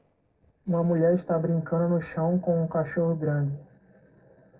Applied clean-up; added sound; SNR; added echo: neural separator model SepFormer DNS4.